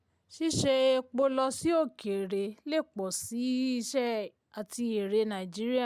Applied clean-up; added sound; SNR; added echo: none; none; none; none.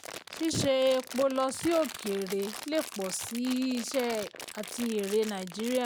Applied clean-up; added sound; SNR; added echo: none; Crumpling, crinkling; 12 dB; none.